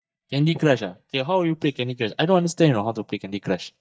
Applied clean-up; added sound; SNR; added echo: neural mask model DeepFilterNet 3.